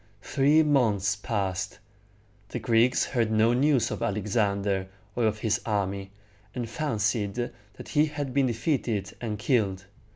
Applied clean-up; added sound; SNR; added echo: none; none; none; none.